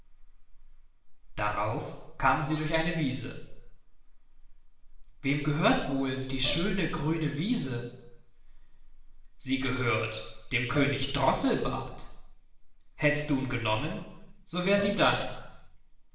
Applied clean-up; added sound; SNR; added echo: neural separator model SepFormer DNS4.